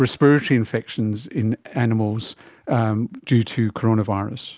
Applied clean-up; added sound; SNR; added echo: none; none; none; none.